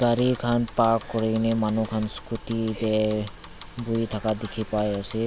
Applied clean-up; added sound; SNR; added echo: none; Bicycle + Domestic sounds, home sounds; 15 dB; none.